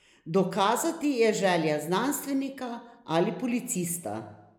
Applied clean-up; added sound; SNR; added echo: neural mask model Resemble Enhance denoiser.